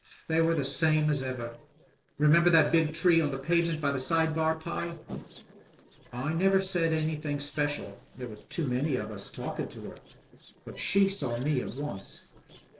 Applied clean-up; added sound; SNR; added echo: neural separator model SepFormer DNS4.